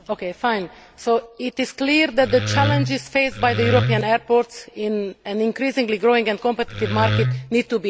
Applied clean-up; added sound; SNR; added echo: none; Wood; 3 dB; none.